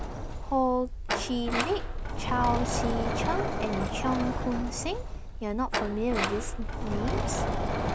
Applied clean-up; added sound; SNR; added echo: none; Sliding door; -1 dB; none.